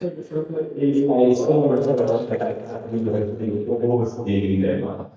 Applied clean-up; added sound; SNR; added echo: neural mask model DeepFilterNet 3.